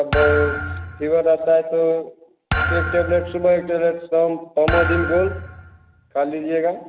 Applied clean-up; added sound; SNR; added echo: none; Thump, thud; 6 dB; none.